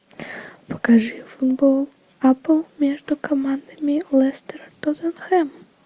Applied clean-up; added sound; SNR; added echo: none; none; none; none.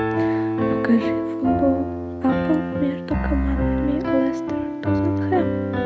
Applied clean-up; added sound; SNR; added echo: none; Piano; -2 dB; none.